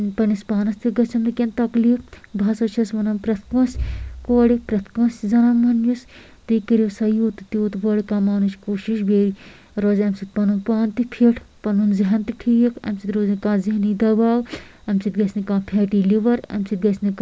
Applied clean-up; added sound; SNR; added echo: none; none; none; none.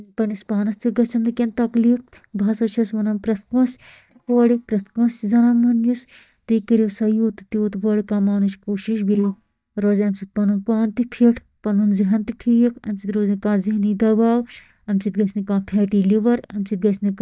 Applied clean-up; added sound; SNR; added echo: neural mask model DeepFilterNet 3.